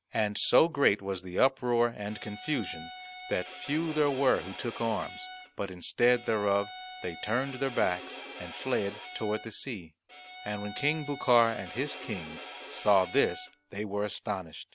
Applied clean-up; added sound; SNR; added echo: none; Bowed string instrument; 13 dB; none.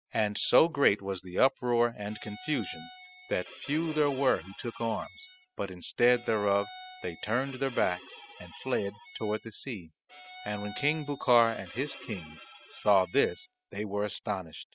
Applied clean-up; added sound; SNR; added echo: classical method spectral subtraction.